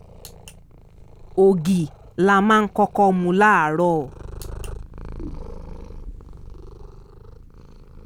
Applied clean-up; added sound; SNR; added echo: none; Purr; 16 dB; none.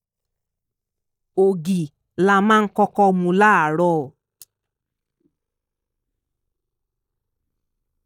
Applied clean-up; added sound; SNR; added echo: neural mask model DeepFilterNet 3.